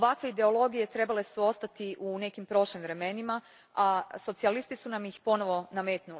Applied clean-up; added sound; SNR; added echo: none; none; none; none.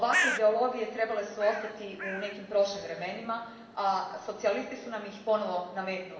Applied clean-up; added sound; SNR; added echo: none; Bird; 7 dB; reverberation time 1.0 s.